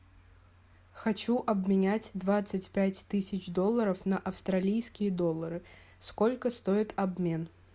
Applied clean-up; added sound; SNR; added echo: none; none; none; none.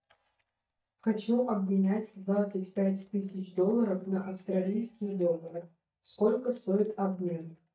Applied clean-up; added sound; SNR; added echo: neural mask model DeepFilterNet 3.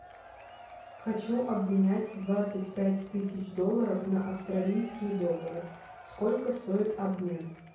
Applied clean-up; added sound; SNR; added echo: none; Applause / Crowd / Cheering; 19 dB; reverberation time 0.6 s.